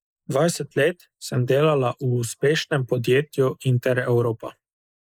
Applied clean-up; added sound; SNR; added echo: neural mask model Resemble Enhance denoiser.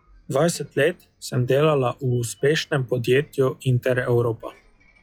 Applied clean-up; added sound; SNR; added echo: classical method log-MMSE.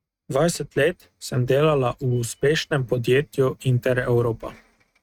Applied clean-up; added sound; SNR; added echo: neural mask model RNNoise.